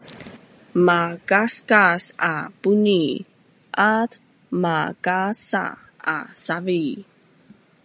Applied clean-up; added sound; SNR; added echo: none; none; none; none.